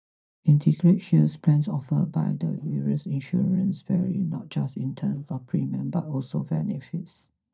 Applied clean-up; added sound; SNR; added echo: neural mask model DeepFilterNet 3.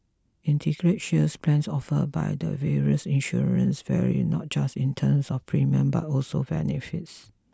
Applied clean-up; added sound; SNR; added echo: none; none; none; none.